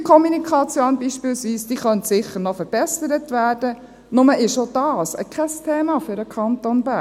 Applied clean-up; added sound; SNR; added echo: none; none; none; none.